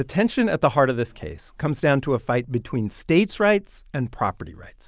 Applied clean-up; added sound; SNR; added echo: none; none; none; none.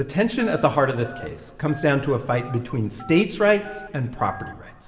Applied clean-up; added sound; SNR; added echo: none; Telephone; 20 dB; reverberation time 1.7 s.